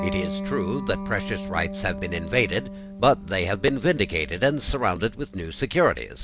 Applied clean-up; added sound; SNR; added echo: none; Electric guitar; 10 dB; none.